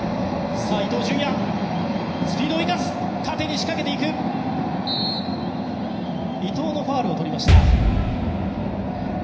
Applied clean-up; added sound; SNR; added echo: none; Explosion; 2 dB; reverberation time 0.9 s.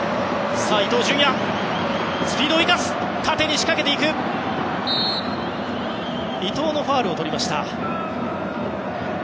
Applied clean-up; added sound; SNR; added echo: none; none; none; none.